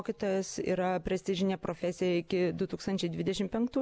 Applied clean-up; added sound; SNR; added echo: none; none; none; none.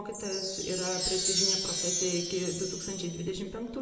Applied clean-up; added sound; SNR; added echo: none; Wind chime; -1 dB; reverberation time 1.0 s.